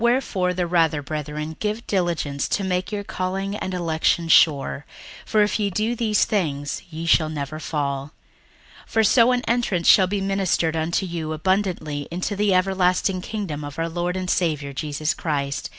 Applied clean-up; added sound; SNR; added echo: none; none; none; none.